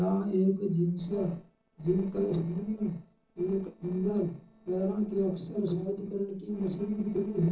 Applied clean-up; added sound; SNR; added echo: neural separator model SepFormer DNS4.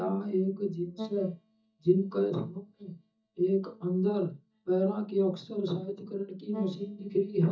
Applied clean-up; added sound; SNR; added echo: neural mask model DeepFilterNet 3.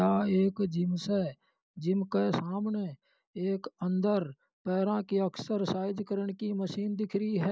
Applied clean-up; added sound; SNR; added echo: none; none; none; none.